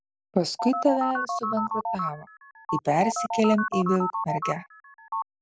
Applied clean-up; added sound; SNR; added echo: none; Telephone; 3 dB; none.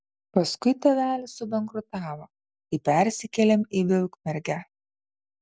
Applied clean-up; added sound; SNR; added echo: none; none; none; none.